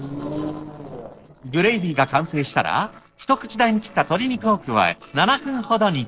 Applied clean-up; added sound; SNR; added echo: neural separator model SepFormer DNS4.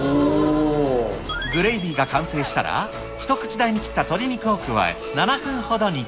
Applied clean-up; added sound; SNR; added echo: none; none; none; none.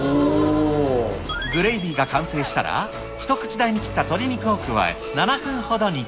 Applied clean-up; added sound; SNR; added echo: none; Engine; 15 dB; none.